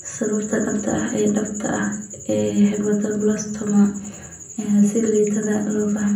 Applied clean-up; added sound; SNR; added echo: none; none; none; reverberation time 0.6 s.